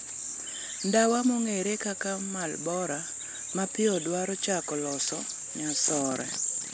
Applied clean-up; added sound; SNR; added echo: none; none; none; none.